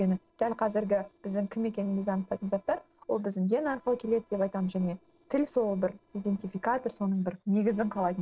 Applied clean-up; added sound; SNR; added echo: neural separator model SepFormer DNS4.